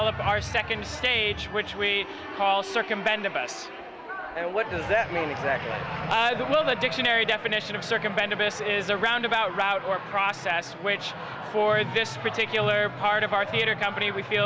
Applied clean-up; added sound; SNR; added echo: none; none; none; none.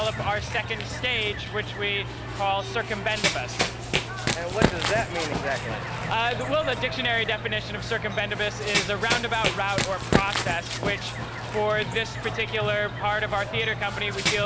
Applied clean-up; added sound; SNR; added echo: none; Run; 3 dB; none.